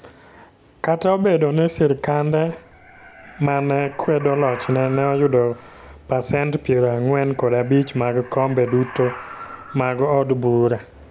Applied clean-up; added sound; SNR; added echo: none; Animal; 19 dB; none.